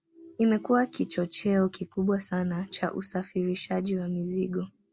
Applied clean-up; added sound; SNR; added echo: none; none; none; none.